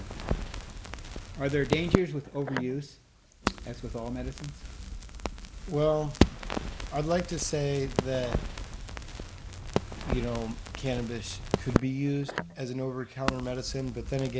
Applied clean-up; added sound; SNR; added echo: none; Crackle; 1 dB; none.